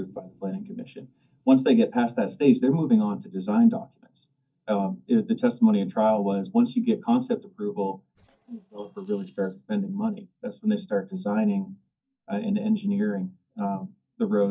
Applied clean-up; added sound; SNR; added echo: neural mask model DeepFilterNet 3.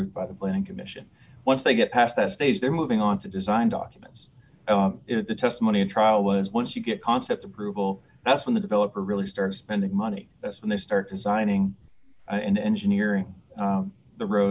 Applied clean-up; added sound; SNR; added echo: none; none; none; none.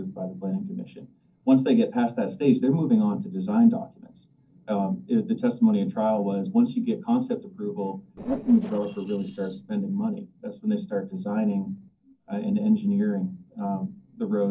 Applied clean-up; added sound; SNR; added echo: neural separator model SepFormer DNS4.